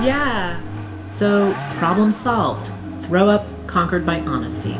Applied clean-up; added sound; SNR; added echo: none; Vehicle; 11 dB; reverberation time 0.6 s.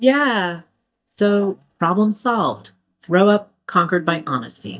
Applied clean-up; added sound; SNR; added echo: neural mask model DeepFilterNet 3.